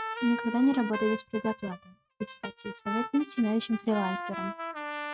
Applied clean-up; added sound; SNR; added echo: neural mask model RNNoise.